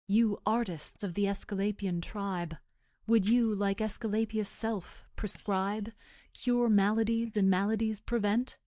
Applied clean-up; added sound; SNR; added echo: neural mask model DeepFilterNet 3.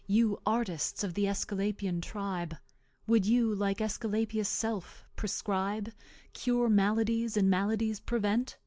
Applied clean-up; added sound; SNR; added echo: none; none; none; none.